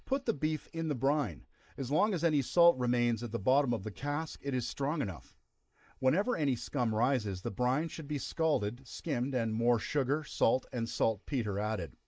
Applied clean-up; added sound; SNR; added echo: neural mask model Resemble Enhance denoiser.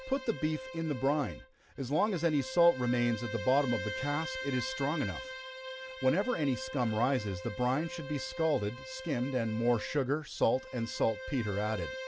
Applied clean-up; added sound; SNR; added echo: none; Bowed string instrument; 11 dB; none.